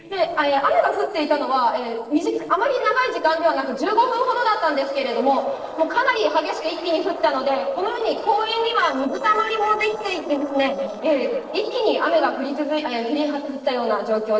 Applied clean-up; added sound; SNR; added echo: neural separator model SepFormer DNS4.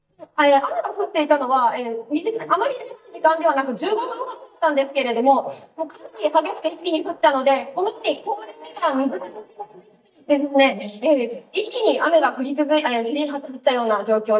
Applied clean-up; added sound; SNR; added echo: neural mask model DeepFilterNet 3.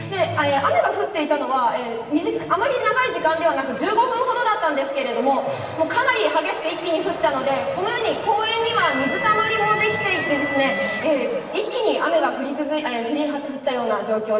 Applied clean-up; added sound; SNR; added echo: none; Electric guitar; 7 dB; reverberation time 1.3 s.